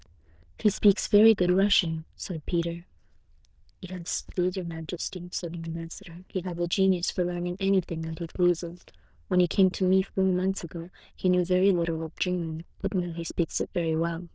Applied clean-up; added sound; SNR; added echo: neural diffusion model UNIVERSE++.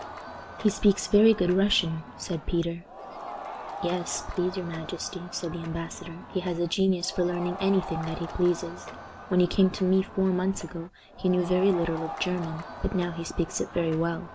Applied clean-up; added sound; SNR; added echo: none; Crowd; 13 dB; none.